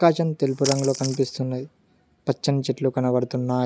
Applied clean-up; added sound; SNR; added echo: none; Splash, splatter; 10 dB; none.